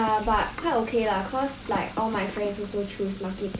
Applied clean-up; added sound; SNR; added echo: none; Toilet flush / Water tap, faucet; 18 dB; none.